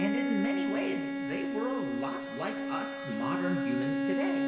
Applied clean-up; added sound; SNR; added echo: none; Bowed string instrument; -4 dB; reverberation time 1.3 s.